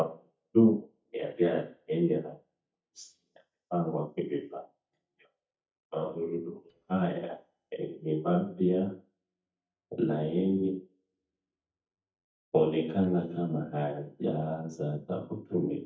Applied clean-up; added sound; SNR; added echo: neural mask model DeepFilterNet 3.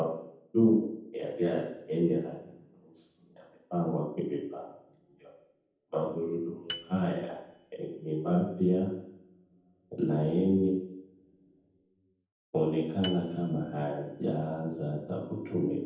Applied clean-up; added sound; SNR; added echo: none; Piano; 15 dB; reverberation time 0.9 s.